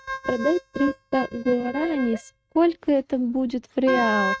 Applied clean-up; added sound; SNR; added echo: neural mask model RNNoise.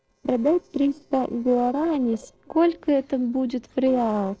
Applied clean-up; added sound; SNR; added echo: neural separator model SepFormer DNS4.